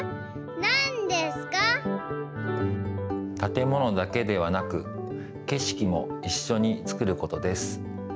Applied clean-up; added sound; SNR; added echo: none; none; none; none.